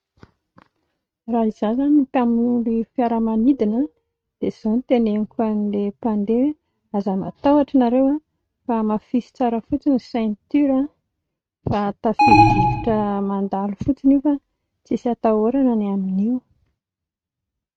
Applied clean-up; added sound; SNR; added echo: neural mask model RNNoise.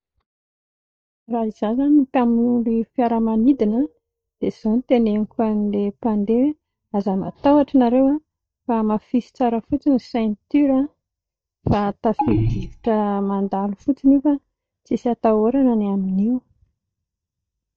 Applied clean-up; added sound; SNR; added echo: neural mask model DeepFilterNet 3.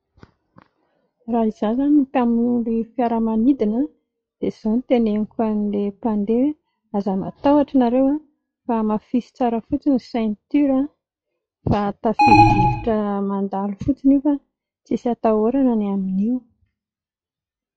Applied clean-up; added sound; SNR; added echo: classical method log-MMSE.